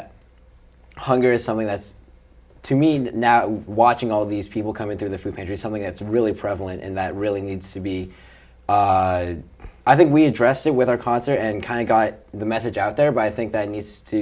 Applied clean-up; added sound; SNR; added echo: none; none; none; none.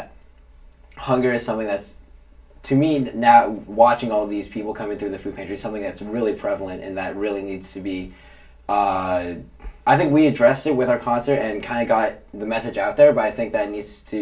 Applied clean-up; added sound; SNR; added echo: none; none; none; reverberation time 0.2 s.